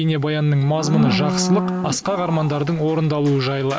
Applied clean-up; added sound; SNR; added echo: none; Livestock, farm animals, working animals; 6 dB; none.